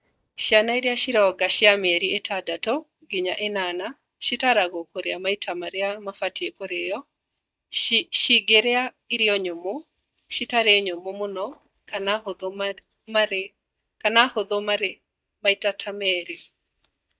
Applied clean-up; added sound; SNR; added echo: neural mask model DeepFilterNet 3.